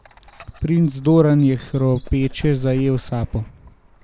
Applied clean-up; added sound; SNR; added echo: none; Dog; 18 dB; none.